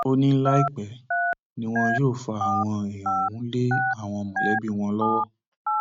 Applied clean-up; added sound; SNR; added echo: neural mask model RNNoise.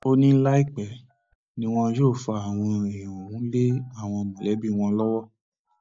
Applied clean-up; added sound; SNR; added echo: neural mask model DeepFilterNet 3.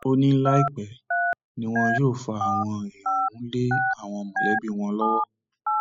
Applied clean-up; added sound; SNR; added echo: classical method spectral subtraction.